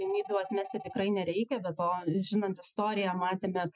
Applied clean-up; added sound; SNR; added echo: classical method Wiener filter.